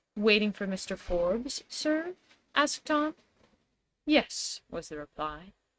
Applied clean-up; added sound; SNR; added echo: neural mask model RNNoise.